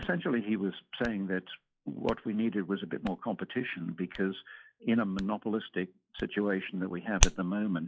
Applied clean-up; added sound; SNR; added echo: classical method log-MMSE.